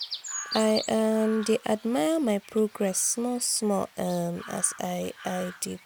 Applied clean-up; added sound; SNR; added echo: none; Chirp, tweet; 14 dB; none.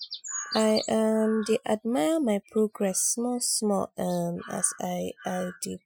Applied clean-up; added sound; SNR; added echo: classical method Wiener filter.